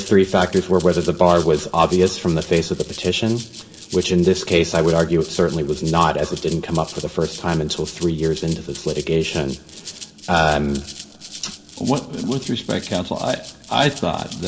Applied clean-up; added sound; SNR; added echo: none; Rattle (instrument); 17 dB; reverberation time 2.1 s.